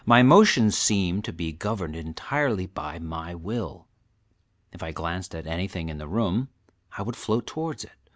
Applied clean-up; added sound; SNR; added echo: none; none; none; none.